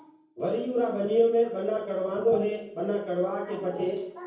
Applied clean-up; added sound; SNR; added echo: none; none; none; reverberation time 0.9 s.